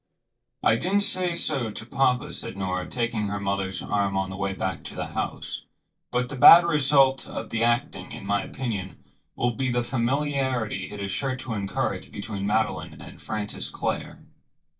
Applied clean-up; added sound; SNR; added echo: neural mask model DeepFilterNet 3.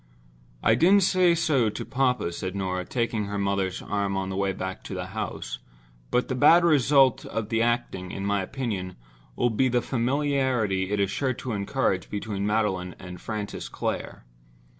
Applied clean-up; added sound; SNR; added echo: none; none; none; none.